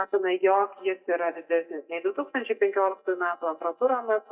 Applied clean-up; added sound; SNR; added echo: neural mask model DeepFilterNet 3.